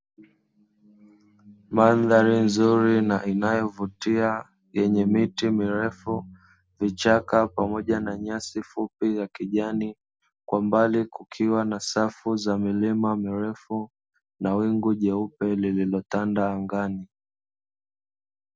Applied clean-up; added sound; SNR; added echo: none; none; none; none.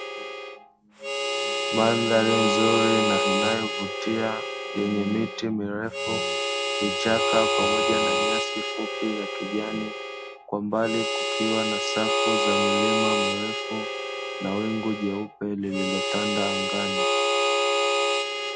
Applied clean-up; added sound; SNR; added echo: none; Harmonica; -2 dB; none.